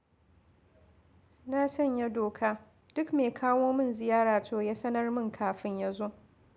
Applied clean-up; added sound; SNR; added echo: none; none; none; none.